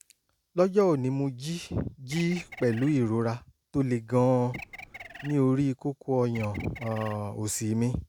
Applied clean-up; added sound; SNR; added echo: none; Bird; 16 dB; none.